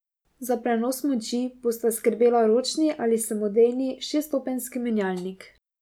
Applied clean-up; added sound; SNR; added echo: none; none; none; none.